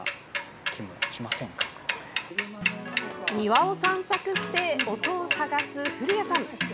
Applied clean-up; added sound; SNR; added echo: none; Mechanisms / Bicycle; -4 dB; none.